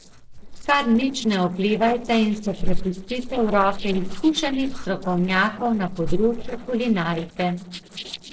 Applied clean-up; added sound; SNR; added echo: neural separator model SepFormer DNS4.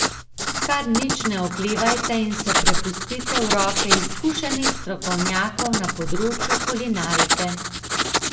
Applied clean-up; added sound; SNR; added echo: none; Writing; 0 dB; reverberation time 0.7 s.